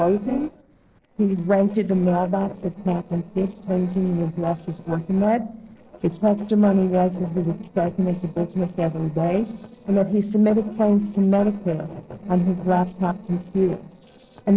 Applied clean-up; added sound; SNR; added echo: neural separator model SepFormer DNS4.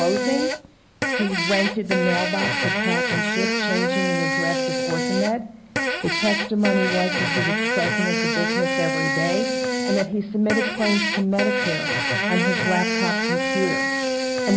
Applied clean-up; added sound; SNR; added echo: none; Fart; -2 dB; none.